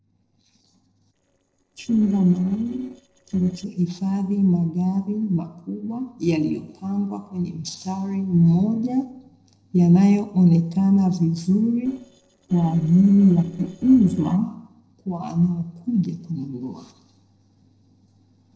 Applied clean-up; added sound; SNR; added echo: neural separator model SepFormer DNS4.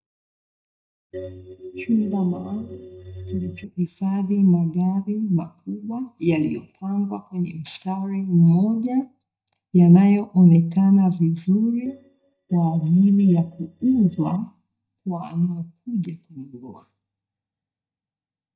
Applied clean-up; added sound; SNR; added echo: neural mask model DeepFilterNet 3.